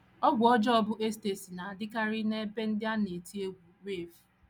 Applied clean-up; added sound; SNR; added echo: none; none; none; none.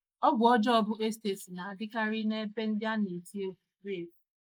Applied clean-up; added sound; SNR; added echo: neural mask model Resemble Enhance denoiser.